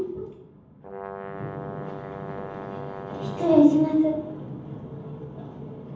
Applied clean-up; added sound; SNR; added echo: none; Brass instrument; 12 dB; reverberation time 0.8 s.